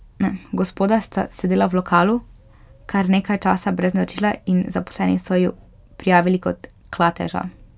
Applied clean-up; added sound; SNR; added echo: none; none; none; none.